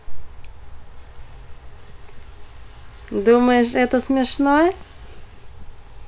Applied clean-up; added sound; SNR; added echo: none; none; none; none.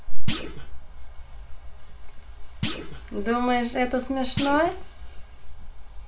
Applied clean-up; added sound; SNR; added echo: none; Thump, thud; 14 dB; reverberation time 0.3 s.